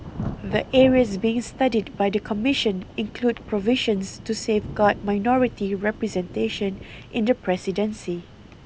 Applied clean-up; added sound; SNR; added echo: none; Thunder / Rain; 14 dB; none.